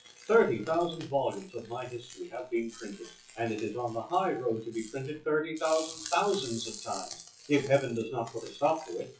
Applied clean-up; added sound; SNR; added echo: classical method WPE with log-MMSE.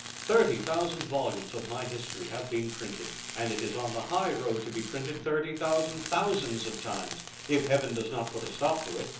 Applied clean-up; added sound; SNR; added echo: none; Tools; 10 dB; reverberation time 0.7 s.